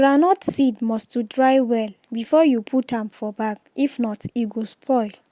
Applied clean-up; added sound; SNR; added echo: none; none; none; none.